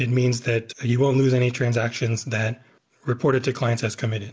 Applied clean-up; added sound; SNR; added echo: none; none; none; none.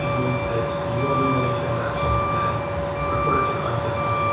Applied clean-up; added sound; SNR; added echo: none; Truck; -4 dB; reverberation time 0.7 s.